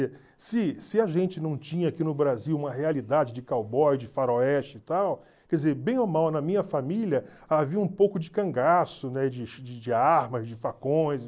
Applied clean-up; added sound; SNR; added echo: neural mask model Resemble Enhance denoiser.